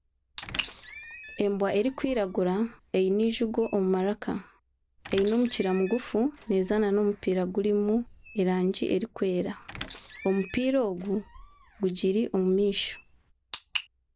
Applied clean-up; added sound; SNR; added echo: none; Squeak; 17 dB; none.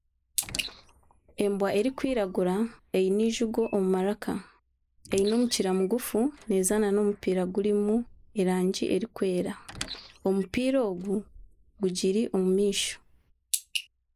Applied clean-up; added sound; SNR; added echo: neural mask model Resemble Enhance denoiser.